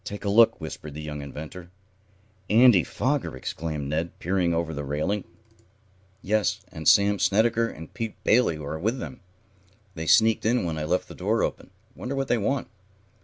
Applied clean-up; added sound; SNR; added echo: none; none; none; none.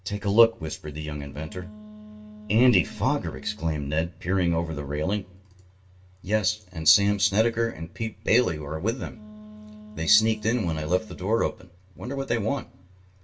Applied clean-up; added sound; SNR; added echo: none; Wind instrument, woodwind instrument; 17 dB; reverberation time 0.2 s.